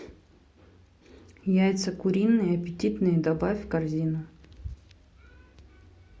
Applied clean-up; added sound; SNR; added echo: none; none; none; none.